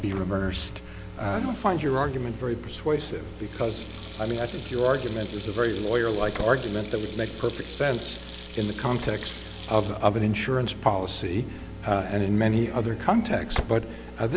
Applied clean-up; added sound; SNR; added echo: none; Sink (filling or washing) + Slam / Engine; 12 dB; none.